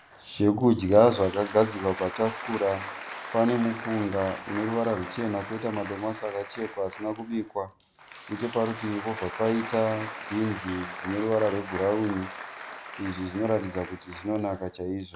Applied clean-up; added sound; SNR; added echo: none; Applause; 12 dB; none.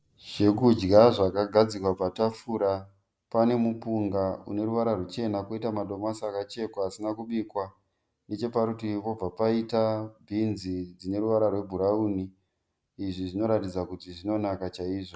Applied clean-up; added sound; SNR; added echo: none; none; none; none.